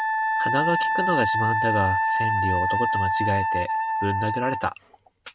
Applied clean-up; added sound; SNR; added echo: none; Wind instrument, woodwind instrument; -4 dB; none.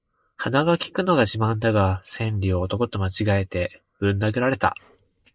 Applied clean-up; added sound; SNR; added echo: neural mask model Resemble Enhance denoiser.